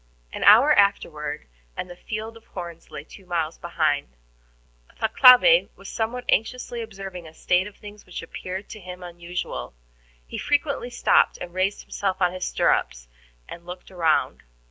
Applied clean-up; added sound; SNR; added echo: none; none; none; none.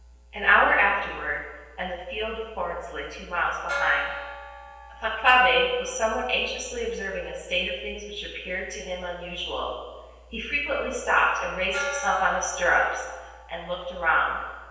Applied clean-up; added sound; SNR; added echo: none; Gong; 15 dB; reverberation time 1.2 s.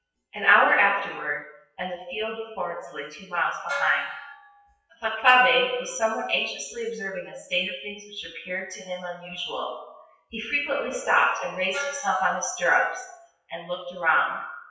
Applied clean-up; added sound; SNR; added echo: classical method WPE with log-MMSE.